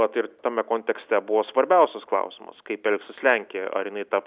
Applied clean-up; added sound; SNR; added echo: none; none; none; none.